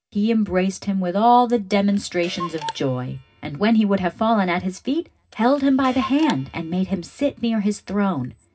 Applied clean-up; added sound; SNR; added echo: none; Clock; 17 dB; reverberation time 0.4 s.